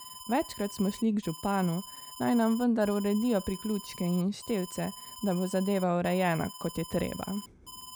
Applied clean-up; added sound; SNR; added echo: none; Alarm; 16 dB; none.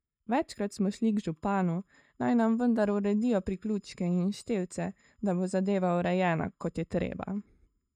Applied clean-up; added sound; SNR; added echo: neural mask model DeepFilterNet 3.